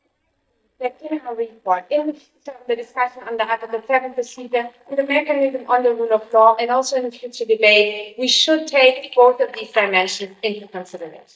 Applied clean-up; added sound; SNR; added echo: neural mask model DeepFilterNet 3.